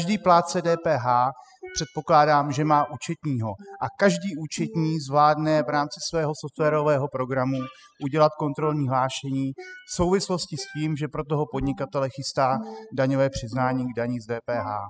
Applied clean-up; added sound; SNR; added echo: classical method spectral subtraction.